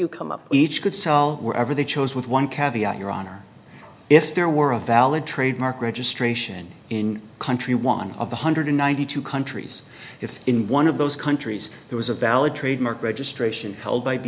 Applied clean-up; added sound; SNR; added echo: none; none; none; none.